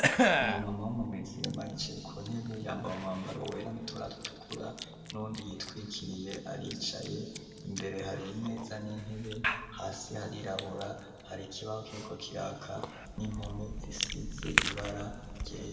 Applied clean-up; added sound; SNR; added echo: none; Chewing, mastication / Cough; -1 dB; reverberation time 2.2 s.